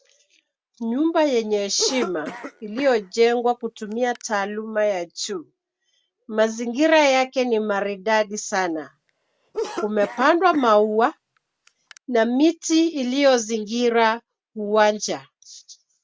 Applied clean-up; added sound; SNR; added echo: none; Cough; 14 dB; none.